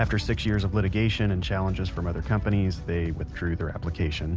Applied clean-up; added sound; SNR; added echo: none; none; none; none.